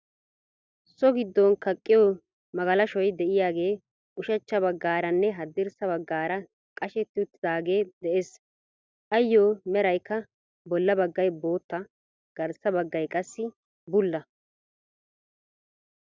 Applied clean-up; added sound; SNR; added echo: none; none; none; none.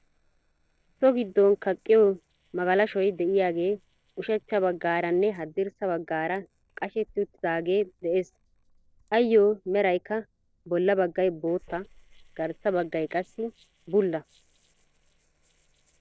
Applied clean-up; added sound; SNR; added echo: neural separator model SepFormer DNS4.